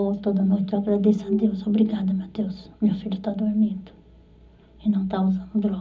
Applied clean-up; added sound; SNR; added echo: none; none; none; reverberation time 0.4 s.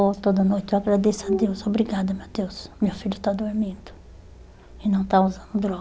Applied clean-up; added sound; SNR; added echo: none; none; none; none.